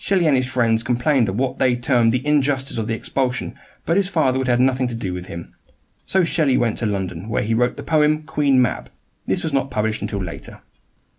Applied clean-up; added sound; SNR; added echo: none; none; none; none.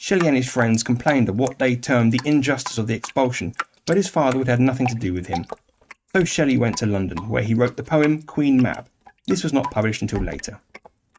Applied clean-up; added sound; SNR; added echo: neural mask model RNNoise.